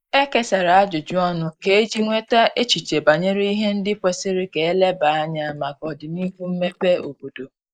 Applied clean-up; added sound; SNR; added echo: neural mask model Resemble Enhance denoiser.